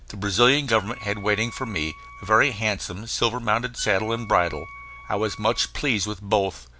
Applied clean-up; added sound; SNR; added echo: none; Wind instrument, woodwind instrument; 18 dB; none.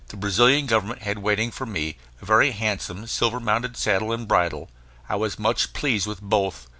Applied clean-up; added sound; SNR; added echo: none; none; none; none.